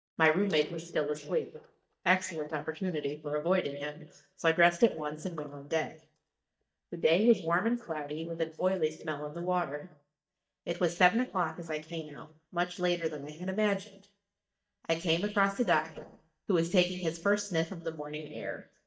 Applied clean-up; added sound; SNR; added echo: neural mask model DeepFilterNet 3.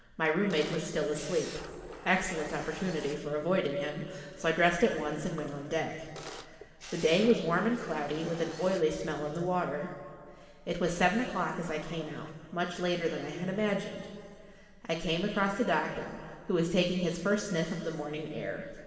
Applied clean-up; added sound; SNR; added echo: none; Camera; 15 dB; reverberation time 2.1 s.